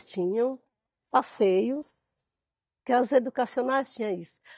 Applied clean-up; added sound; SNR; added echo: neural mask model DeepFilterNet 3.